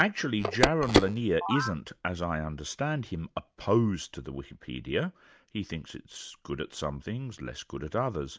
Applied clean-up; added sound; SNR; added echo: none; Telephone; -1 dB; none.